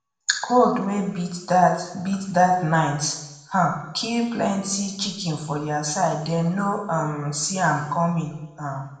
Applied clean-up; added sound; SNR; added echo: none; none; none; reverberation time 0.9 s.